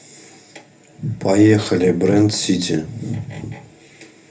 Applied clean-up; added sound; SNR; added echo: none; none; none; reverberation time 0.3 s.